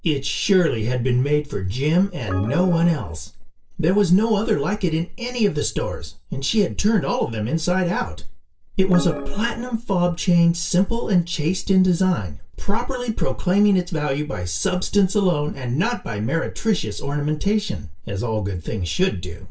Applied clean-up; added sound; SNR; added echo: neural separator model SepFormer DNS4.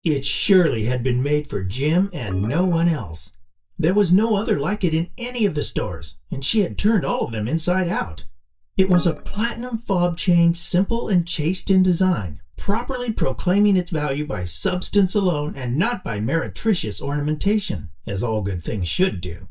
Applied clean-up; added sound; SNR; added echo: neural mask model DeepFilterNet 3.